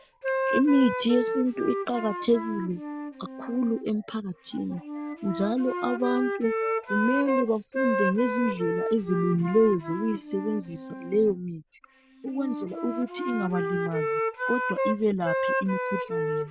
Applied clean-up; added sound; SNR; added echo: none; Wind instrument, woodwind instrument; 4 dB; none.